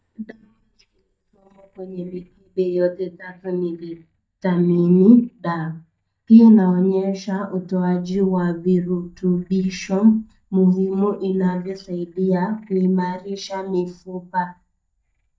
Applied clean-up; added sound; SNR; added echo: neural mask model DeepFilterNet 3.